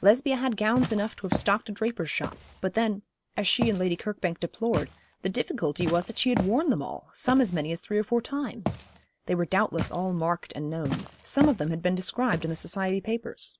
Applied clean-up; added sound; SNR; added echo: none; Walk, footsteps; 10 dB; none.